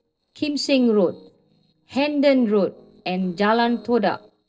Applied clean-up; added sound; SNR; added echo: neural separator model SepFormer DNS4.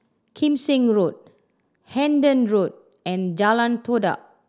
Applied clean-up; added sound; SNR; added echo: none; none; none; none.